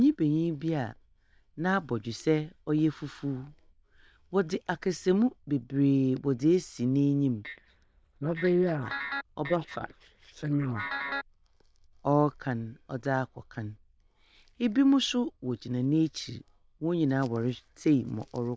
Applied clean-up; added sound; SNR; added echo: neural diffusion model UNIVERSE++.